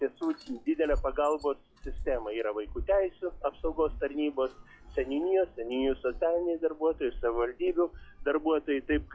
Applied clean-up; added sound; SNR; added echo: classical method log-MMSE.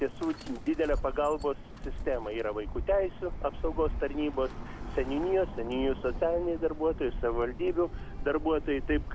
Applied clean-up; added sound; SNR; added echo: none; Bird; 6 dB; none.